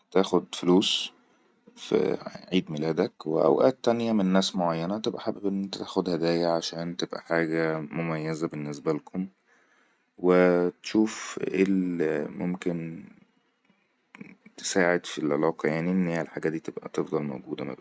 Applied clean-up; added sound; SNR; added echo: none; none; none; none.